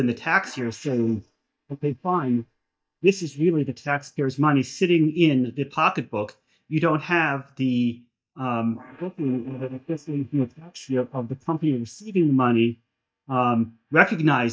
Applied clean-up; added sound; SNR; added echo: neural mask model DeepFilterNet 3.